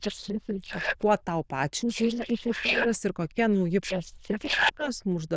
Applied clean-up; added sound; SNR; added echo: neural diffusion model UNIVERSE++.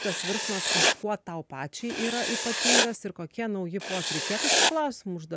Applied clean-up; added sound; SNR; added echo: none; Writing; -4 dB; none.